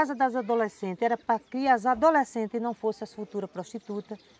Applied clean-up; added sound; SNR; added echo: none; none; none; none.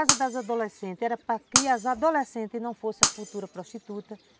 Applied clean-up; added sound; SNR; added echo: none; Shatter; 1 dB; none.